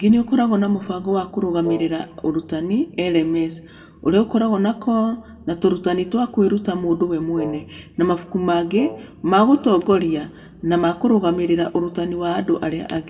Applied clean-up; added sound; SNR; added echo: none; Wind instrument, woodwind instrument; 14 dB; reverberation time 0.8 s.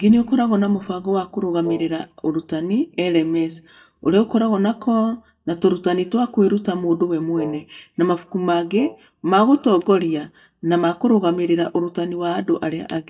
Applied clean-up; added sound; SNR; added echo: neural mask model DeepFilterNet 3.